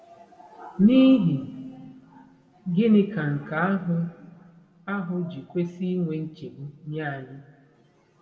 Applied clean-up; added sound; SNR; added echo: none; none; none; reverberation time 1.3 s.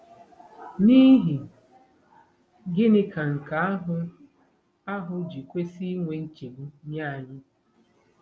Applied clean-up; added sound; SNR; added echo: none; none; none; none.